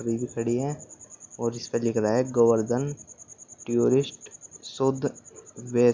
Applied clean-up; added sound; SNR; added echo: none; none; none; none.